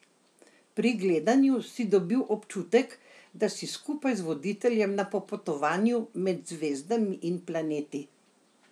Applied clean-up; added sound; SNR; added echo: none; none; none; none.